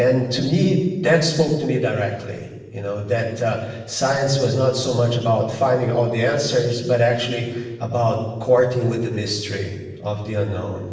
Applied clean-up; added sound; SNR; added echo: none; none; none; reverberation time 1.1 s.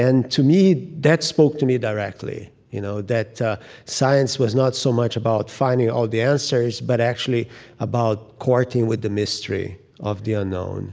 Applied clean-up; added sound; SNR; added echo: none; none; none; none.